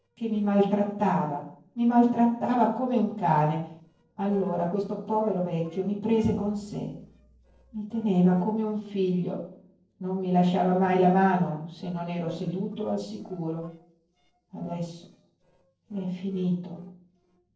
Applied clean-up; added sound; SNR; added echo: neural separator model SepFormer DNS4.